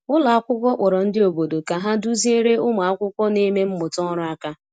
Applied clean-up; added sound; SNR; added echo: none; none; none; none.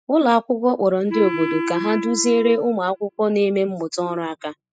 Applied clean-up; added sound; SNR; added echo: classical method spectral subtraction.